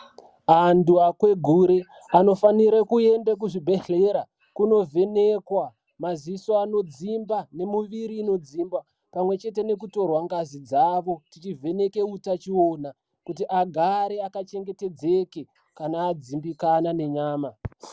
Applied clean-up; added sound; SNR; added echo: none; none; none; none.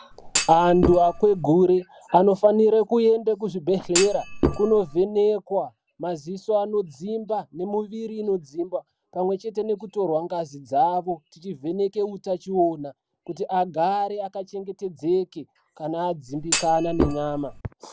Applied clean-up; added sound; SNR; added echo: none; Thump, thud; 4 dB; none.